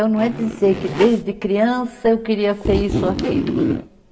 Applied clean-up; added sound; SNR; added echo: none; Zipper (clothing); 5 dB; reverberation time 1.5 s.